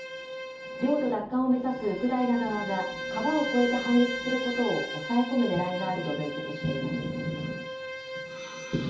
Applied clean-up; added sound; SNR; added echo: none; Bowed string instrument; 8 dB; reverberation time 0.6 s.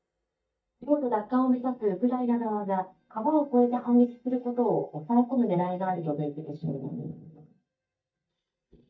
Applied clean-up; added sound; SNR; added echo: neural mask model DeepFilterNet 3.